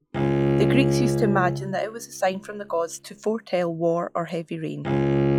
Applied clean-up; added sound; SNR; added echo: classical method log-MMSE.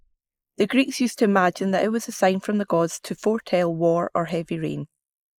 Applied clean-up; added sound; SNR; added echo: neural mask model Resemble Enhance denoiser.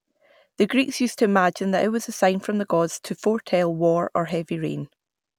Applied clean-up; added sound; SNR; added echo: none; none; none; none.